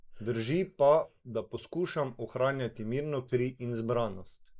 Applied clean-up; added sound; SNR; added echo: neural mask model Resemble Enhance denoiser.